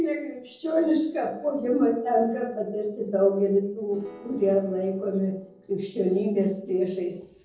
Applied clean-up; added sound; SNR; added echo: neural separator model SepFormer DNS4.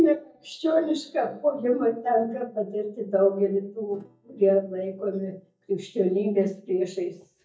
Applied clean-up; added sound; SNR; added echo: neural mask model DeepFilterNet 3.